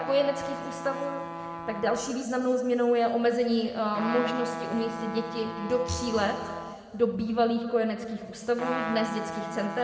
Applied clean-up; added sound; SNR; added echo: none; Trumpet; 9 dB; reverberation time 1.9 s.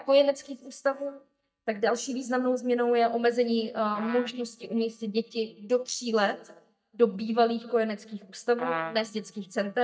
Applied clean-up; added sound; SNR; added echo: neural mask model DeepFilterNet 3.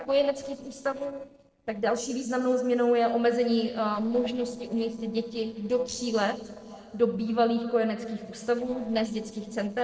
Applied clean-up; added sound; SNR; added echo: neural separator model SepFormer DNS4.